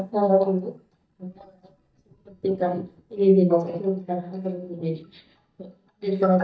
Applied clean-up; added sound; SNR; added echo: neural mask model DeepFilterNet 3.